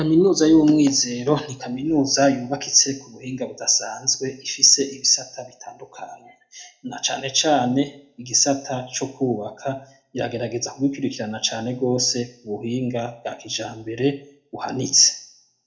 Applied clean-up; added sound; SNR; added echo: none; none; none; reverberation time 0.4 s.